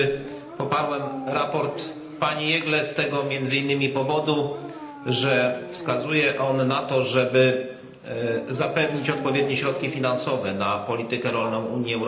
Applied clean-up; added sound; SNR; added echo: none; Dog; 15 dB; reverberation time 0.9 s.